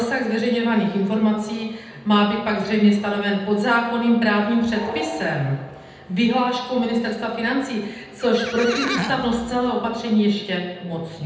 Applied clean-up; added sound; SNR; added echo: none; Livestock, farm animals, working animals; 8 dB; reverberation time 0.9 s.